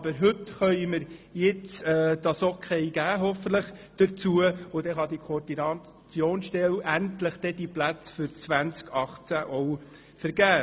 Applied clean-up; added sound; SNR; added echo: none; none; none; none.